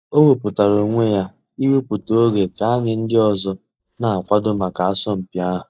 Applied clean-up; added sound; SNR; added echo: neural mask model DeepFilterNet 3.